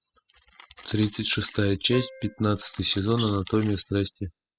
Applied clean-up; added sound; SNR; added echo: classical method spectral subtraction.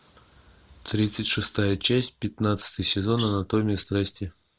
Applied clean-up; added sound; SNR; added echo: none; none; none; none.